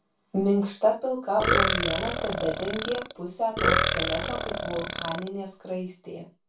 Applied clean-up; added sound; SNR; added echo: none; Burping, eructation; -1 dB; reverberation time 0.2 s.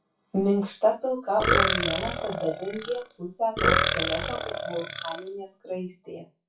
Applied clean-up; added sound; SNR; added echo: classical method WPE with log-MMSE.